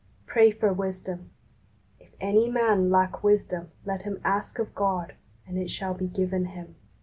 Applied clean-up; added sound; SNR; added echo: none; none; none; none.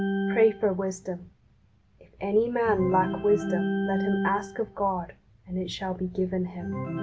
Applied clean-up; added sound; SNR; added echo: none; Organ; 5 dB; none.